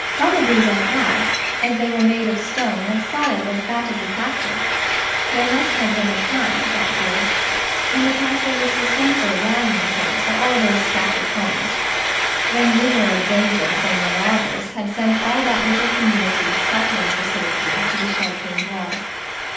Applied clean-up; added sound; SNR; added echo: none; Frying (food); -1 dB; reverberation time 0.8 s.